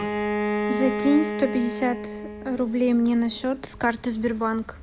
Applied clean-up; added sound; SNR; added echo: none; Bowed string instrument; 5 dB; none.